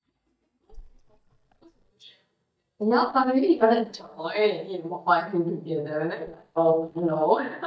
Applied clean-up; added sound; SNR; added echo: neural mask model DeepFilterNet 3.